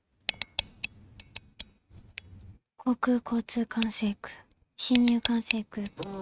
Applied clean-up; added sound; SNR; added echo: neural mask model RNNoise.